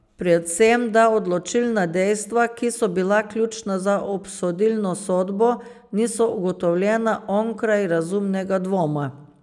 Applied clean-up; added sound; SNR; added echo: none; none; none; none.